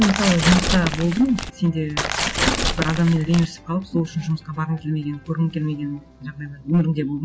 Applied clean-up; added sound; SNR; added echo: none; Tearing; 2 dB; none.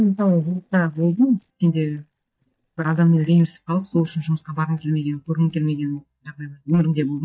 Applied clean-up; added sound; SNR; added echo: neural mask model DeepFilterNet 3.